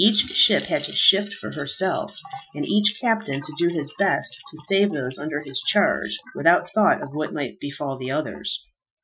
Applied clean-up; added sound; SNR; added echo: classical method Wiener filter.